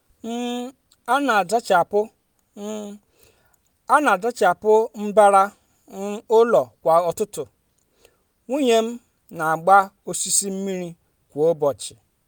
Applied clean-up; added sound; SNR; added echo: none; none; none; none.